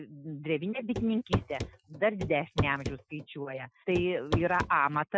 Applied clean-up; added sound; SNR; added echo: classical method Wiener filter.